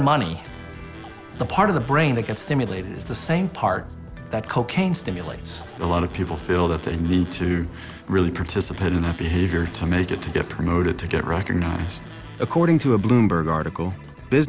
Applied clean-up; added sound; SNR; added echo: none; none; none; none.